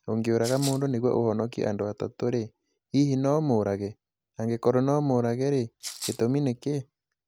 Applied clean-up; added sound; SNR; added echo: none; Rattle (instrument); 11 dB; none.